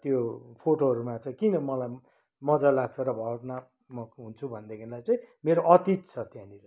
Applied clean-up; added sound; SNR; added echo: none; none; none; none.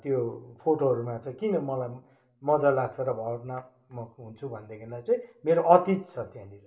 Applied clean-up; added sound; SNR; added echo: none; none; none; reverberation time 0.4 s.